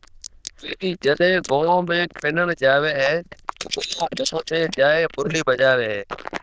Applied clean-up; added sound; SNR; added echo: neural diffusion model UNIVERSE++.